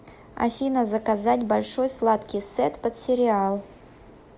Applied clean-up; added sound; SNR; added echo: none; none; none; none.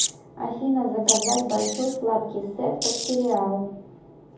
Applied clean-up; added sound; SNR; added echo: none; Wild animals; 4 dB; reverberation time 0.7 s.